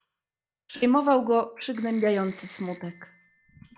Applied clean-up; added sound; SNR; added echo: none; Telephone; 15 dB; none.